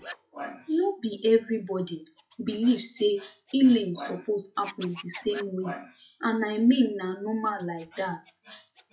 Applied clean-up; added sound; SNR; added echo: classical method WPE with log-MMSE.